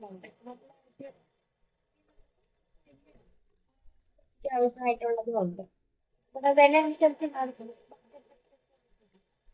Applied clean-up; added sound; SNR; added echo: neural mask model DeepFilterNet 3.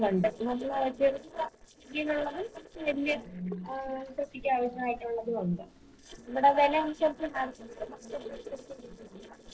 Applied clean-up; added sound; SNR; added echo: neural separator model SepFormer DNS4.